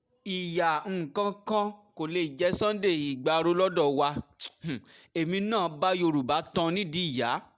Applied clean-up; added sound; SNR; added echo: none; none; none; none.